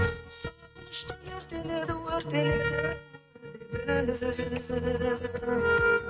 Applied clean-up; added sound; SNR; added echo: neural mask model RNNoise.